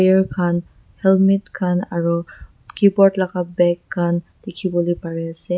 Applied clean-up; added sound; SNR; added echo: none; none; none; none.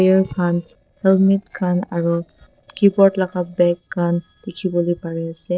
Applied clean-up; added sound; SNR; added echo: neural separator model SepFormer DNS4.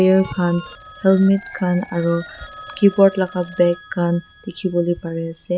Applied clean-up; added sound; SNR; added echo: none; Telephone; 20 dB; none.